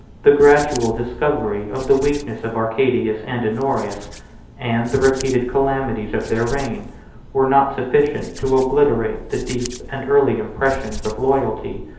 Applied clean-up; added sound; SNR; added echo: none; Hands; 18 dB; reverberation time 2.2 s.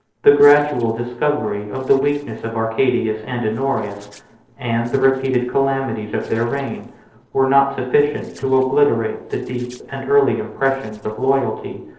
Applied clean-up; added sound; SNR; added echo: neural separator model SepFormer DNS4.